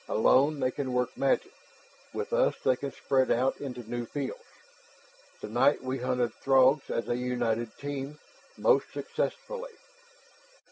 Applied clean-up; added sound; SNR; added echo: none; none; none; none.